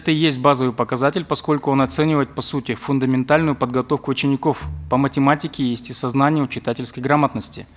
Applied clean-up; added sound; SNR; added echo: none; none; none; none.